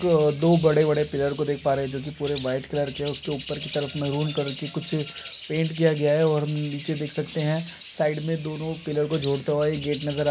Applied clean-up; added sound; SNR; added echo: none; Bird; 17 dB; none.